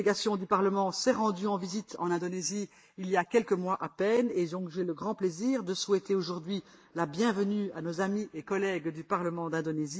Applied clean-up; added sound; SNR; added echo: neural mask model Resemble Enhance denoiser.